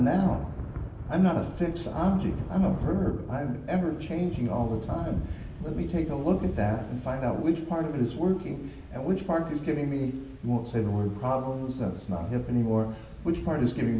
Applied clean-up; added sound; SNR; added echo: none; Thunder / Rain; 10 dB; reverberation time 0.9 s.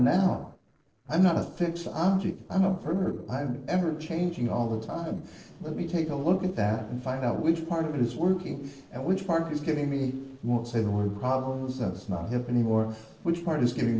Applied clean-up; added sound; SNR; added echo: neural separator model SepFormer DNS4.